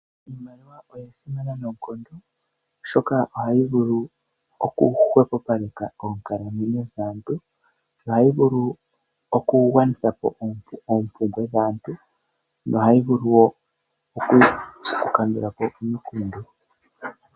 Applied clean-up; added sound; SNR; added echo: none; none; none; none.